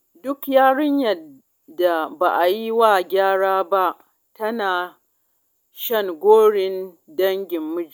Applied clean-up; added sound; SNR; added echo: none; none; none; none.